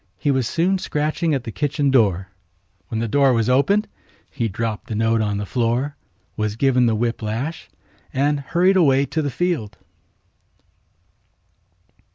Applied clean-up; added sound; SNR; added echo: none; none; none; none.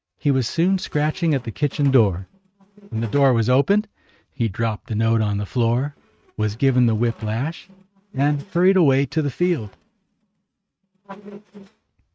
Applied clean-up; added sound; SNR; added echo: neural mask model RNNoise.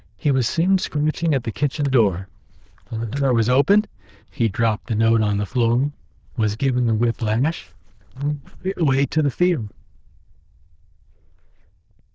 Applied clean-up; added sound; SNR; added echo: neural diffusion model UNIVERSE++.